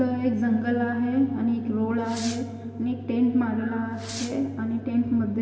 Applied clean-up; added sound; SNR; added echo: none; Fireworks; 17 dB; reverberation time 2.6 s.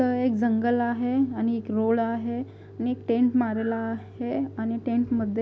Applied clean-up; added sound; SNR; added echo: none; none; none; none.